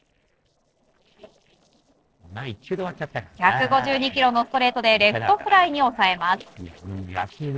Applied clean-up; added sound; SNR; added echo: neural separator model SepFormer DNS4.